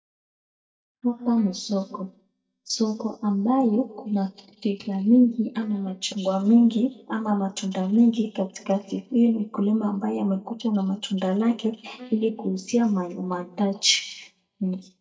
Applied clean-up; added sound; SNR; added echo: neural mask model DeepFilterNet 3.